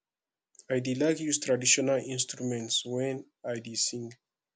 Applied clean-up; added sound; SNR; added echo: none; none; none; none.